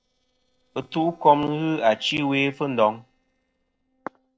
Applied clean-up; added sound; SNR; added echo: neural separator model SepFormer DNS4.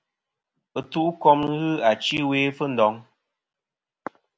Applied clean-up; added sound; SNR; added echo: none; none; none; none.